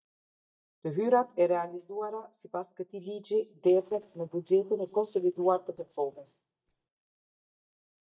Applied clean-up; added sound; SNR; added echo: neural mask model DeepFilterNet 3.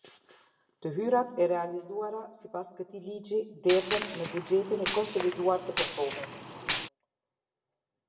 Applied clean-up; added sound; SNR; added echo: none; Gunshot, gunfire; 3 dB; reverberation time 1.0 s.